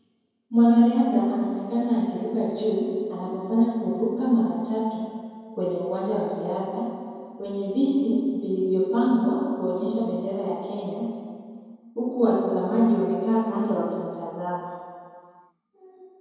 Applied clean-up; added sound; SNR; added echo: none; none; none; reverberation time 2.2 s.